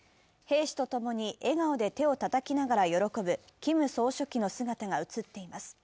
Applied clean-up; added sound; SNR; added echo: none; none; none; none.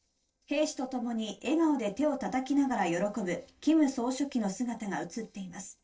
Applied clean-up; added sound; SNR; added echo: neural separator model SepFormer DNS4.